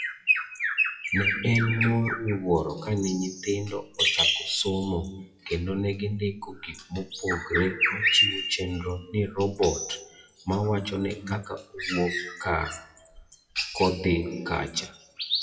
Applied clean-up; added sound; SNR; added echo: classical method WPE with log-MMSE.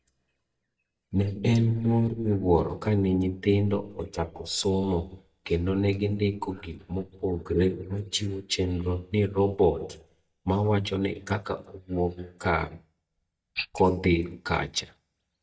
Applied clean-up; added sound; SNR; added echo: neural mask model DeepFilterNet 3.